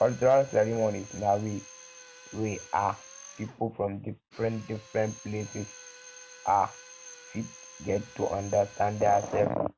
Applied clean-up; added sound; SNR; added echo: none; Drill; 19 dB; none.